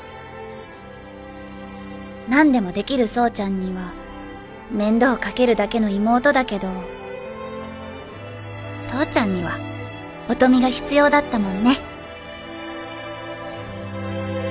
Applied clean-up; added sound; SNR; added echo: none; none; none; none.